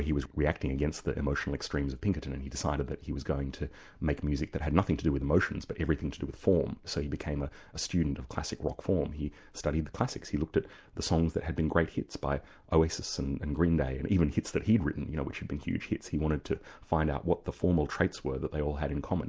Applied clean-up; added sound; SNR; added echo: none; none; none; none.